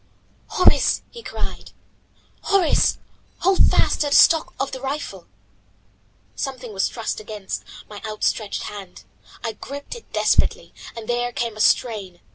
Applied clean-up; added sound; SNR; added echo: none; none; none; none.